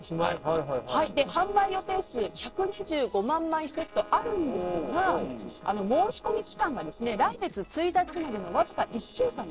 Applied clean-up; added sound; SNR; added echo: neural separator model SepFormer DNS4.